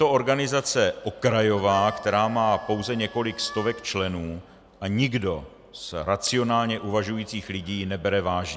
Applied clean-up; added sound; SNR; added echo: none; Harmonica; 17 dB; none.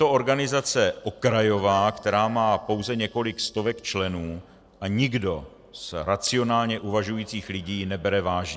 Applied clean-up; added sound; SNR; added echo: neural separator model SepFormer DNS4.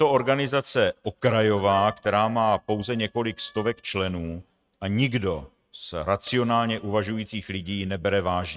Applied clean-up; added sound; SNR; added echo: neural mask model RNNoise.